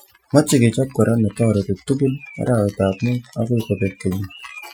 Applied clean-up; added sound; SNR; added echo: classical method Wiener filter.